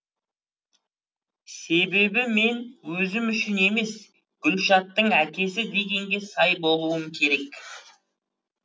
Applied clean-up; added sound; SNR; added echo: none; none; none; none.